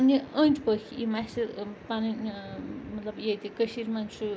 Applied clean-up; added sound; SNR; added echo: none; none; none; none.